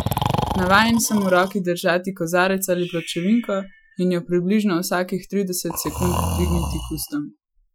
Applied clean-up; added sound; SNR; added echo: classical method Wiener filter.